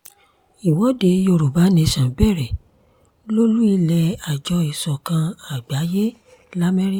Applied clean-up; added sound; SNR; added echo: none; none; none; none.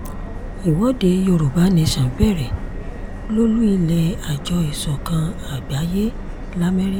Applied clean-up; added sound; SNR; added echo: none; Subway, metro, underground; 9 dB; none.